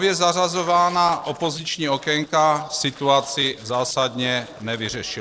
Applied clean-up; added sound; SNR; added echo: neural separator model SepFormer DNS4.